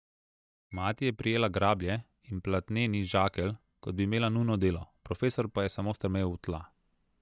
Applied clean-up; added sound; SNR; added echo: neural mask model DeepFilterNet 3.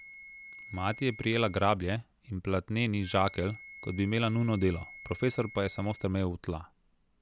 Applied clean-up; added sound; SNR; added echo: none; Wind instrument, woodwind instrument; 19 dB; none.